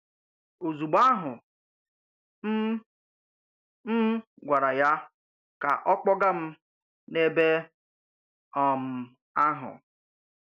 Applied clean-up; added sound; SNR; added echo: none; none; none; none.